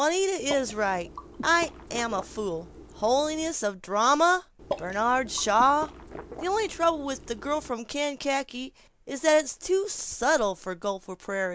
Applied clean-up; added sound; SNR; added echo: none; Water / Liquid; 13 dB; none.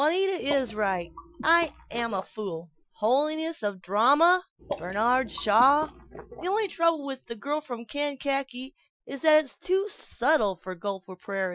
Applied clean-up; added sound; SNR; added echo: classical method Wiener filter.